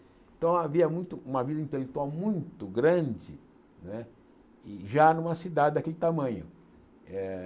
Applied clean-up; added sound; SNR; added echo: none; none; none; none.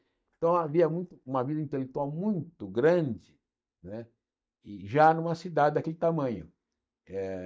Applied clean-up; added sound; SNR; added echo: neural mask model DeepFilterNet 3.